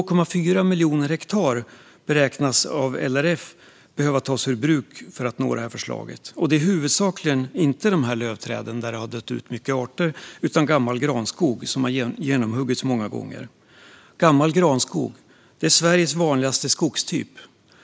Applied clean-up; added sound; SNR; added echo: none; none; none; none.